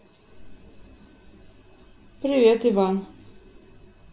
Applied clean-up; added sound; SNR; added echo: none; none; none; none.